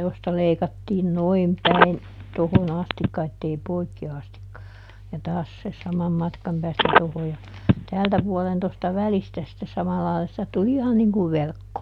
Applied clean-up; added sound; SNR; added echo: none; Telephone; -2 dB; none.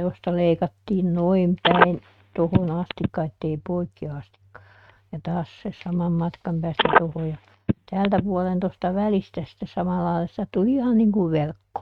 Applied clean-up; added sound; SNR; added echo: neural mask model RNNoise.